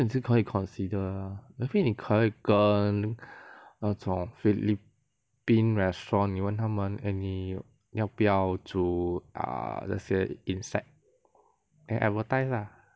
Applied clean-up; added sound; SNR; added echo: none; none; none; none.